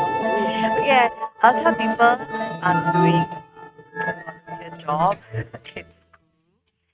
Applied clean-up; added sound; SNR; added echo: neural mask model RNNoise.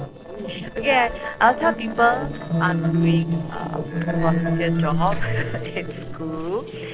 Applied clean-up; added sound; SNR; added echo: neural separator model SepFormer DNS4.